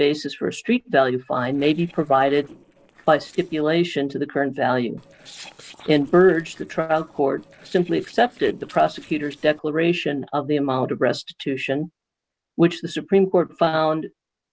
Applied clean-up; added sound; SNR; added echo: neural separator model SepFormer DNS4.